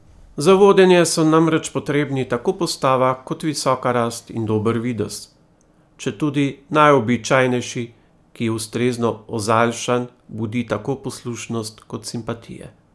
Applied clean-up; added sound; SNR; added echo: none; none; none; none.